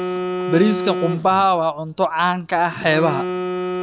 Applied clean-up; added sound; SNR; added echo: none; Telephone; 6 dB; none.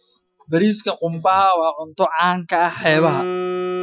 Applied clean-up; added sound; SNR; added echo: classical method Wiener filter.